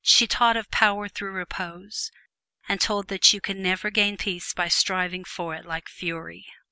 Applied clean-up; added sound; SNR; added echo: none; none; none; none.